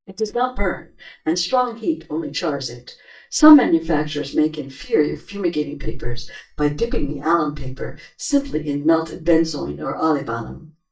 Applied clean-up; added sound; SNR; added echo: neural mask model DeepFilterNet 3.